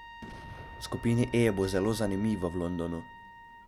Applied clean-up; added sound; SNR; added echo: none; Boom + Trumpet; 14 dB; none.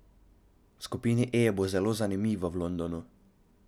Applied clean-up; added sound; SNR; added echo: none; none; none; none.